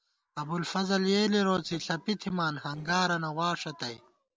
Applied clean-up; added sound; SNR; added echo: neural separator model SepFormer DNS4.